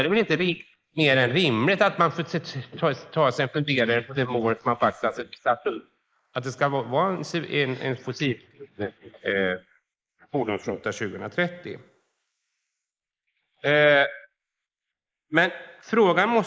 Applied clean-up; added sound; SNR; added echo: neural mask model Resemble Enhance denoiser.